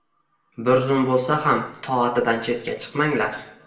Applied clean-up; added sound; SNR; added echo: none; none; none; reverberation time 0.7 s.